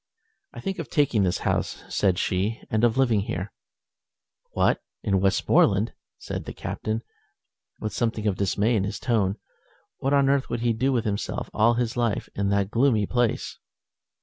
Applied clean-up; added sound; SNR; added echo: none; none; none; none.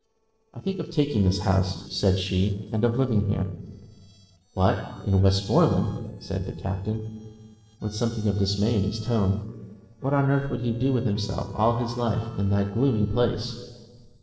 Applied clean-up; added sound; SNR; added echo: neural separator model SepFormer DNS4.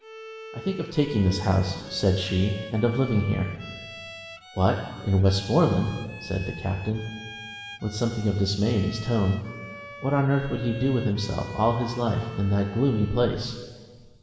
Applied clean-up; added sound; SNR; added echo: none; Bowed string instrument; 17 dB; reverberation time 1.9 s.